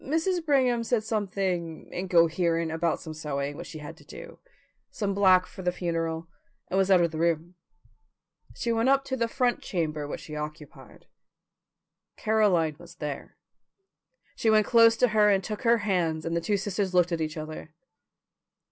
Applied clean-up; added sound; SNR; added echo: none; none; none; none.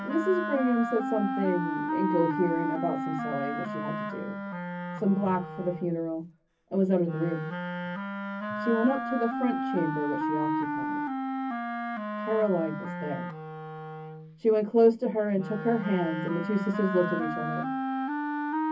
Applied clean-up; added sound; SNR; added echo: none; Wind instrument, woodwind instrument; 3 dB; reverberation time 0.3 s.